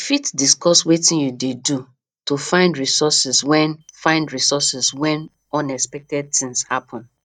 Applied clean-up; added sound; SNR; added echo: neural mask model DeepFilterNet 3.